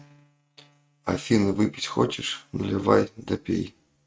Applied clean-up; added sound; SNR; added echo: neural mask model RNNoise.